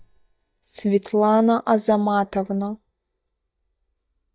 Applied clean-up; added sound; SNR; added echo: neural mask model DeepFilterNet 3.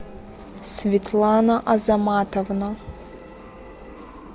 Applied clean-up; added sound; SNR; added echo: none; none; none; none.